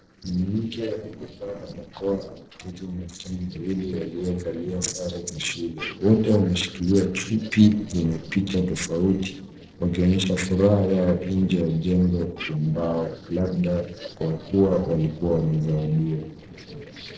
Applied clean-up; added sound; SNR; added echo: neural separator model SepFormer DNS4.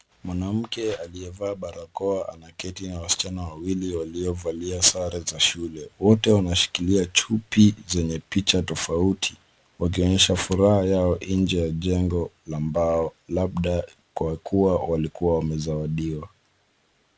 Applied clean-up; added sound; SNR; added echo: none; none; none; none.